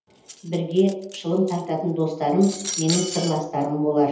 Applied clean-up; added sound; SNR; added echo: none; Cutlery, silverware; 12 dB; reverberation time 0.8 s.